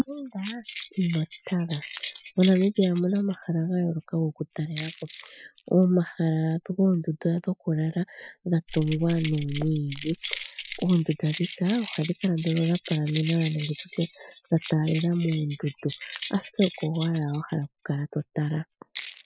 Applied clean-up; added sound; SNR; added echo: classical method Wiener filter.